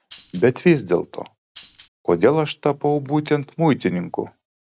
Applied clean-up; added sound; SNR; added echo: none; Tambourine; 6 dB; none.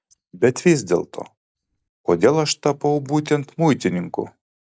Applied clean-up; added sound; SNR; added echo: neural mask model DeepFilterNet 3.